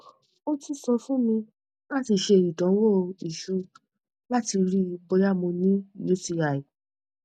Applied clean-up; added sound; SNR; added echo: none; none; none; none.